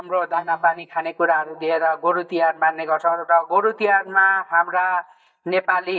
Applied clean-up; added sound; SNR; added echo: neural mask model DeepFilterNet 3.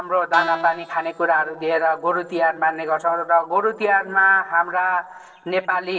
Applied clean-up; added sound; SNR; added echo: neural separator model SepFormer DNS4.